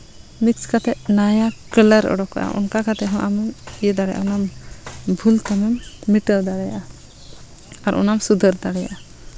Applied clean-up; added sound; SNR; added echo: none; none; none; none.